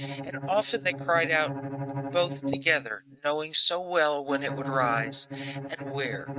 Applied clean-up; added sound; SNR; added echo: neural mask model RNNoise.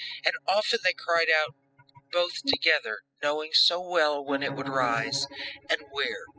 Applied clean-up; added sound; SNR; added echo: classical method spectral subtraction.